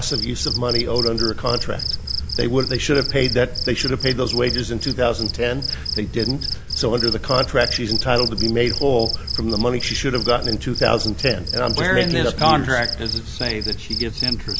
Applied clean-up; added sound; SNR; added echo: none; Cricket; 4 dB; none.